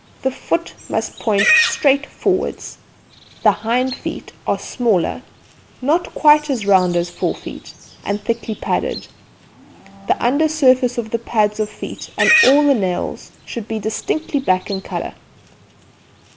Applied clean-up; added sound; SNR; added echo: none; Livestock, farm animals, working animals; 8 dB; none.